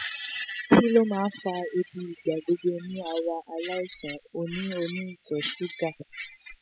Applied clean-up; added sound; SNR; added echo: classical method spectral subtraction.